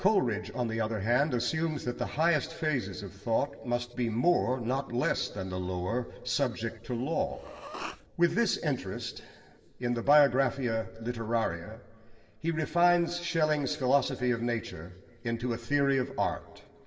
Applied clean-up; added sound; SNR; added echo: none; Respiratory sounds; 15 dB; reverberation time 2.1 s.